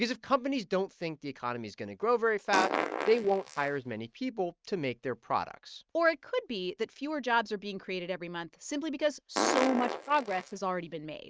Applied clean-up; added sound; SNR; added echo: neural mask model RNNoise.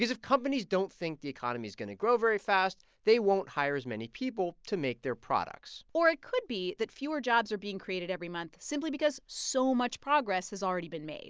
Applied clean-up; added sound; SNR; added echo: none; none; none; none.